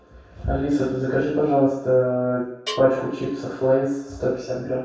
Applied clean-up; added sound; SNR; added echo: none; Bell; 18 dB; reverberation time 0.7 s.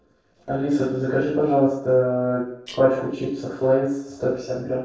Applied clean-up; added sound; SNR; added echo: neural separator model SepFormer DNS4.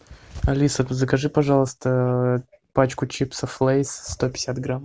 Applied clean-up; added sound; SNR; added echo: none; none; none; none.